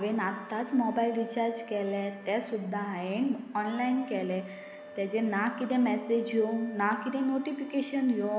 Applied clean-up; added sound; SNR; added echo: none; Wind instrument, woodwind instrument; 19 dB; none.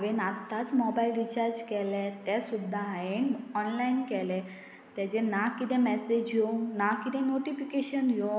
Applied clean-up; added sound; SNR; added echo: none; none; none; none.